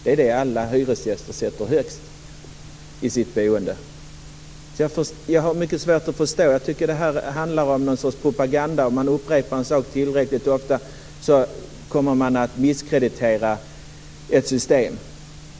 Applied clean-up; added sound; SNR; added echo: none; none; none; none.